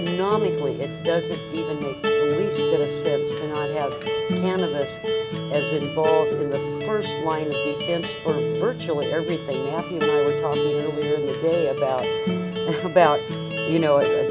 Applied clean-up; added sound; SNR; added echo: none; Acoustic guitar; -1 dB; none.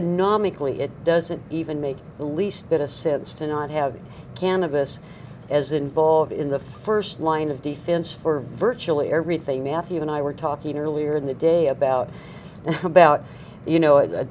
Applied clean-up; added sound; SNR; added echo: none; none; none; none.